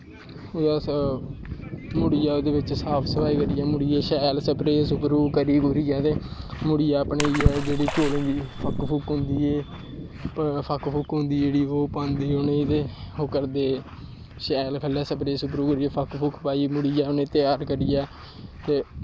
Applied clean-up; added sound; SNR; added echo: none; Water / Splash, splatter; 2 dB; none.